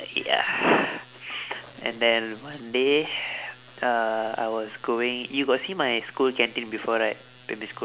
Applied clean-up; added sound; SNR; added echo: none; none; none; none.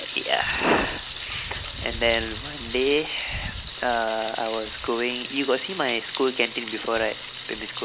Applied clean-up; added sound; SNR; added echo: none; Thunder; 9 dB; none.